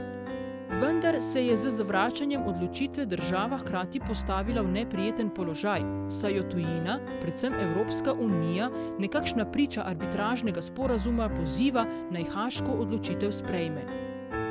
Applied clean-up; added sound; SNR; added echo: none; Piano; 4 dB; none.